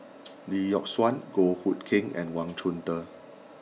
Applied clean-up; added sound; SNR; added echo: none; none; none; none.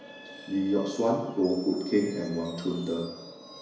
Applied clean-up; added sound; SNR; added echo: none; Screech; 19 dB; reverberation time 1.0 s.